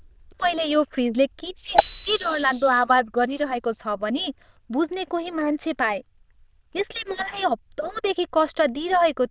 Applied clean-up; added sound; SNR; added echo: neural diffusion model UNIVERSE++.